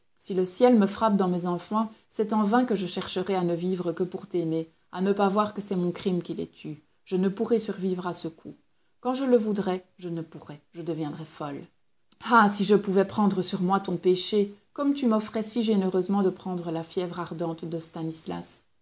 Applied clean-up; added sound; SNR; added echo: none; none; none; none.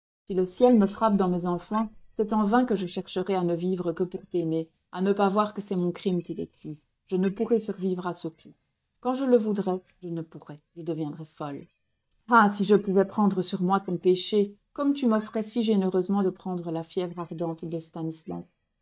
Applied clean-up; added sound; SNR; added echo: neural mask model DeepFilterNet 3.